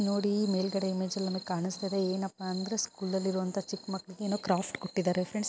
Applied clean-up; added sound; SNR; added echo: none; none; none; none.